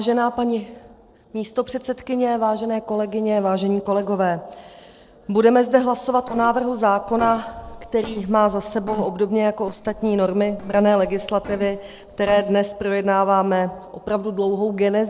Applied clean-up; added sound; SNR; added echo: neural separator model SepFormer DNS4.